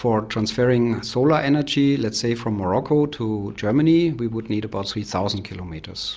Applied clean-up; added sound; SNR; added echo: none; none; none; none.